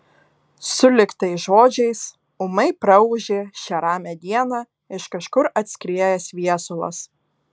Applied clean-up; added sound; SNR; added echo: none; none; none; none.